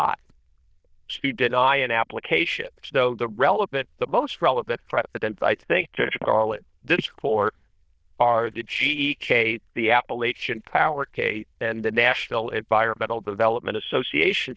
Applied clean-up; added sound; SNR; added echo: neural diffusion model UNIVERSE++.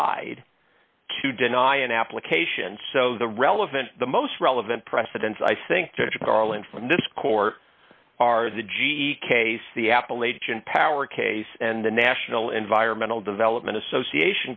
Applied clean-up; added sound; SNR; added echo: none; none; none; none.